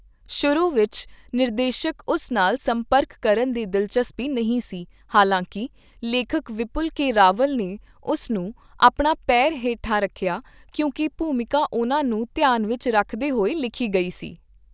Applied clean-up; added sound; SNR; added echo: none; none; none; none.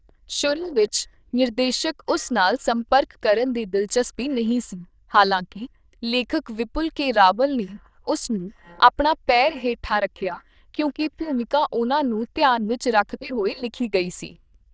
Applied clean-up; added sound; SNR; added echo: neural diffusion model UNIVERSE++.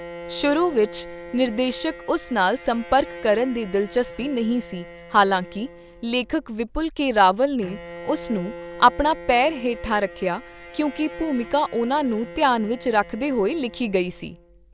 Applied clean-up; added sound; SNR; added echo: none; Bowed string instrument; 16 dB; none.